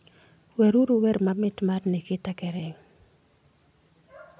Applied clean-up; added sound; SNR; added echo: none; none; none; none.